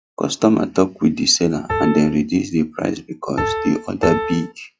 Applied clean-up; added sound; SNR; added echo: classical method log-MMSE.